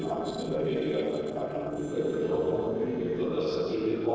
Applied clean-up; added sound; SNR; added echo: neural separator model SepFormer DNS4.